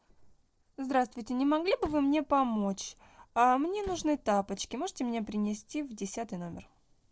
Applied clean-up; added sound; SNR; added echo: neural separator model SepFormer DNS4.